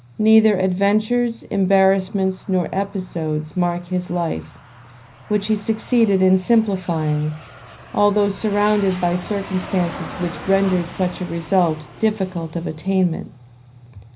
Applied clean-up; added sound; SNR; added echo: none; Aircraft; 19 dB; reverberation time 0.4 s.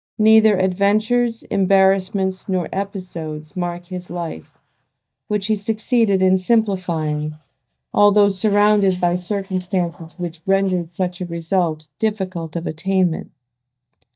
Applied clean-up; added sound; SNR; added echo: neural mask model DeepFilterNet 3.